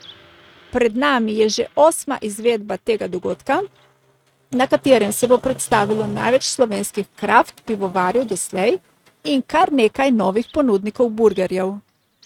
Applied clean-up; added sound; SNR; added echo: neural mask model RNNoise.